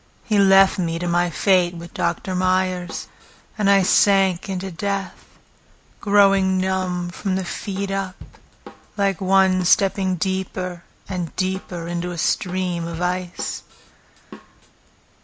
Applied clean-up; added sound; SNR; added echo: none; Drum / Drum kit; 19 dB; none.